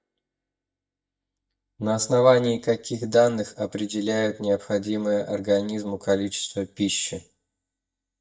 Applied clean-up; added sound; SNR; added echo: neural mask model DeepFilterNet 3.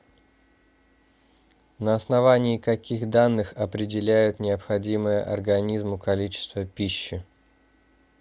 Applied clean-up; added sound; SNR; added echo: none; none; none; none.